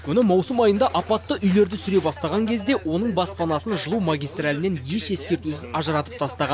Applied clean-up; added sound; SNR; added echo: none; Idling / Engine starting / Accelerating, revving, vroom / Car; 20 dB; none.